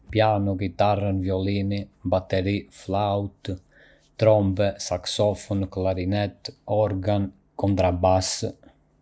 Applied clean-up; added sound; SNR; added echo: none; none; none; none.